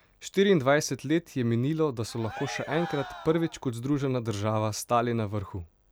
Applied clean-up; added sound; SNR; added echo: none; Cheering; 13 dB; none.